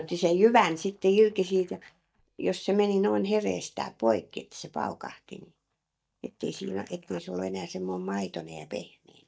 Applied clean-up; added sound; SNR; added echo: neural mask model DeepFilterNet 3.